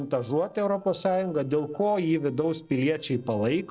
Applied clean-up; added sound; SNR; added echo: neural separator model SepFormer DNS4.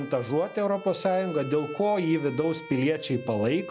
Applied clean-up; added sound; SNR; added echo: none; Bowed string instrument; 15 dB; none.